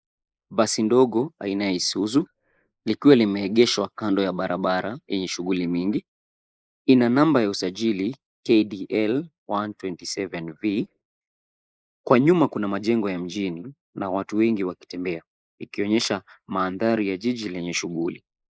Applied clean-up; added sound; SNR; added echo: neural mask model Resemble Enhance denoiser.